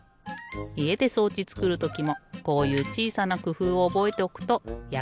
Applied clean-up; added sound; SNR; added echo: none; none; none; none.